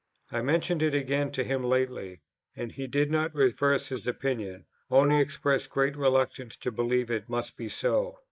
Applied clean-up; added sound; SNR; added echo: neural mask model Resemble Enhance denoiser.